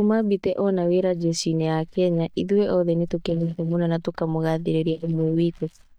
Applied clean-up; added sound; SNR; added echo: neural mask model DeepFilterNet 3.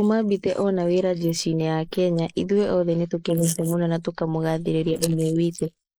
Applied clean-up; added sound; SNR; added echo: neural mask model Resemble Enhance denoiser.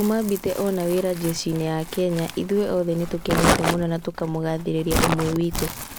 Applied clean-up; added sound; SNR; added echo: none; Crumpling, crinkling; 4 dB; none.